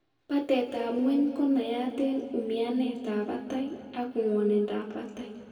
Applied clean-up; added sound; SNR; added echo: none; none; none; reverberation time 2.2 s.